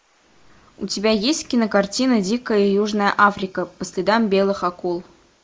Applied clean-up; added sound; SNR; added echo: neural mask model Resemble Enhance denoiser.